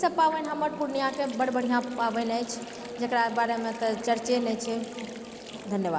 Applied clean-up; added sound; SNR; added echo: none; Water tap, faucet + Fowl; 18 dB; none.